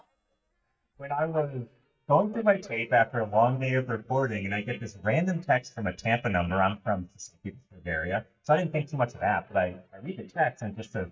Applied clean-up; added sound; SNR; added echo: neural mask model DeepFilterNet 3.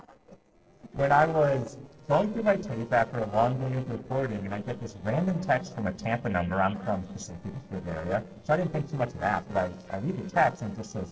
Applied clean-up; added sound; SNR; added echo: neural separator model SepFormer DNS4.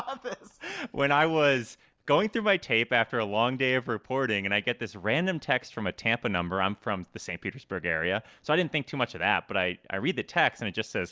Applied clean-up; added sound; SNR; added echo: none; none; none; none.